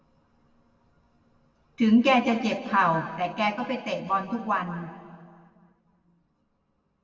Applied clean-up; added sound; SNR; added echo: none; none; none; reverberation time 1.9 s.